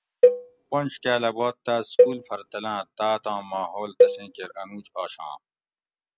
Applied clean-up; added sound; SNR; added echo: none; Cowbell; -5 dB; none.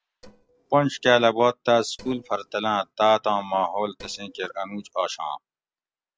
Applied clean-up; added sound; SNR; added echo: neural separator model SepFormer DNS4.